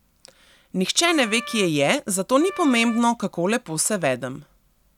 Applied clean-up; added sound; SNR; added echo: none; Wind instrument, woodwind instrument; 16 dB; none.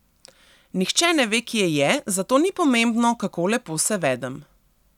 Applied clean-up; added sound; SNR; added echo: none; none; none; none.